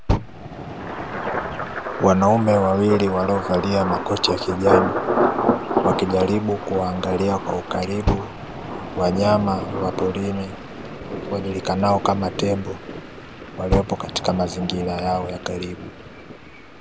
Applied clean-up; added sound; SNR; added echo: none; Fire + Thunder; 3 dB; none.